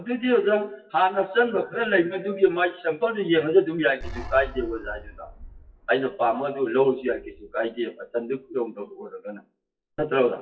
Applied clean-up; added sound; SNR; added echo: classical method WPE with log-MMSE.